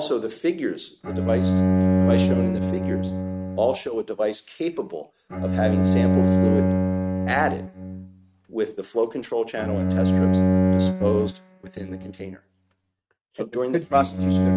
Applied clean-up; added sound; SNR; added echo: neural mask model RNNoise.